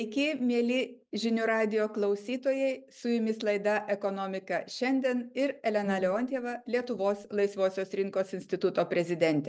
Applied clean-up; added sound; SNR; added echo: neural mask model Resemble Enhance denoiser.